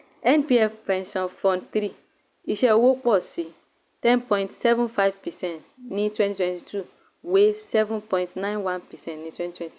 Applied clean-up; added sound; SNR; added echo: none; none; none; none.